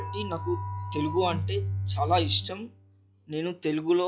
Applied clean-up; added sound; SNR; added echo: classical method log-MMSE.